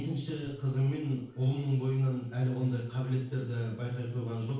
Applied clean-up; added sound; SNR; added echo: neural separator model SepFormer DNS4.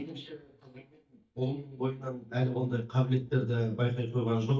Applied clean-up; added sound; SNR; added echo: neural mask model DeepFilterNet 3.